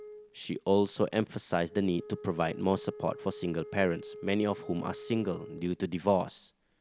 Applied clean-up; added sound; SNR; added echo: none; Wind instrument, woodwind instrument; 16 dB; none.